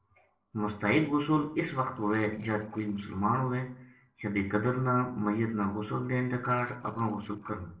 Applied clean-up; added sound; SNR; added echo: neural separator model SepFormer DNS4.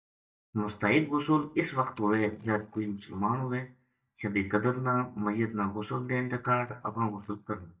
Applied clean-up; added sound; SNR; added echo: neural mask model DeepFilterNet 3.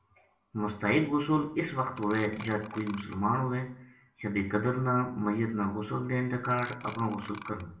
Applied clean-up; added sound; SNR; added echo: none; Clock; 15 dB; reverberation time 0.5 s.